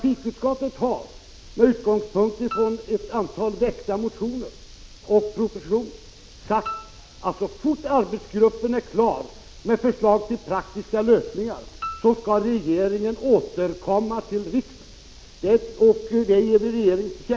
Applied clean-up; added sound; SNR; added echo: none; Piano; 16 dB; none.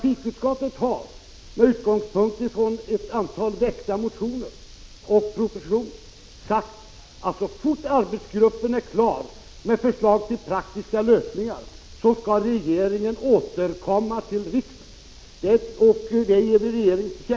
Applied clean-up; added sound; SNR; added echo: none; none; none; none.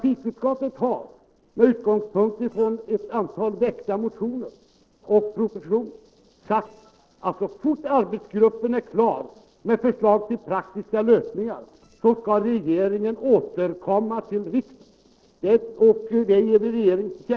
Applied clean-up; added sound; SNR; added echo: neural separator model SepFormer DNS4.